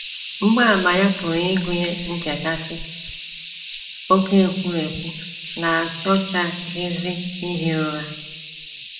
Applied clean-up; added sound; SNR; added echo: none; Hiss; 11 dB; reverberation time 0.8 s.